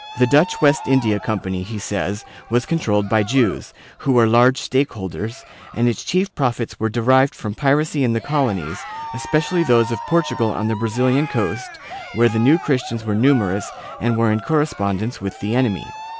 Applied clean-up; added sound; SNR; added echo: none; Cheering; 15 dB; none.